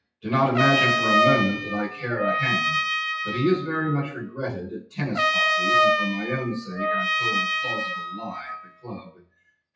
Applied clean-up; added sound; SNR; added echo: classical method WPE with log-MMSE.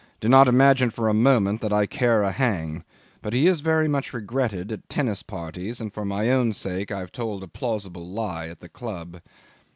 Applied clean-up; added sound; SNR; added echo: none; none; none; none.